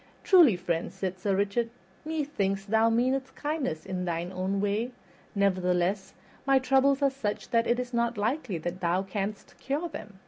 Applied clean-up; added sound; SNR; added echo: none; none; none; none.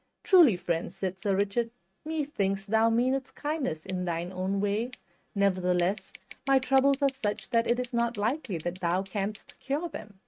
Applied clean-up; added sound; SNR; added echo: neural mask model RNNoise.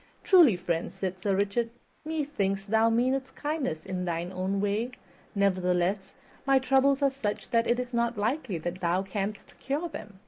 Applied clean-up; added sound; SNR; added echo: neural mask model Resemble Enhance denoiser.